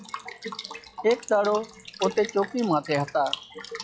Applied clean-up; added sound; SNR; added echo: classical method log-MMSE.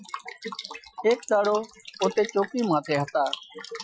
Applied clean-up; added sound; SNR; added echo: classical method Wiener filter.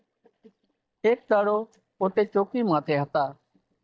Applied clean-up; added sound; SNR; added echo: neural mask model DeepFilterNet 3.